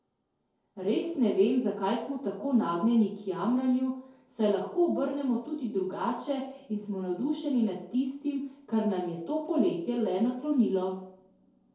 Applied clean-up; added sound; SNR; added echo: none; none; none; reverberation time 2.3 s.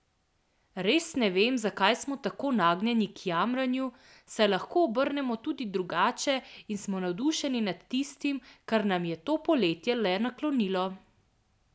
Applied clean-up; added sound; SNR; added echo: none; none; none; none.